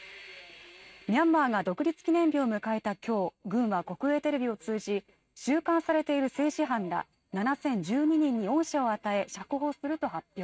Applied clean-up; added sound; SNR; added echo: neural mask model RNNoise.